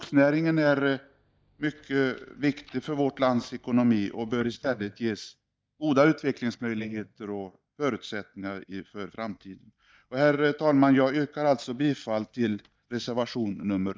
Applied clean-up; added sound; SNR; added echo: neural mask model DeepFilterNet 3.